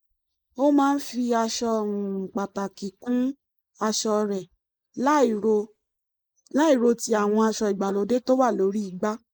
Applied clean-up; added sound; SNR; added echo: neural mask model Resemble Enhance denoiser.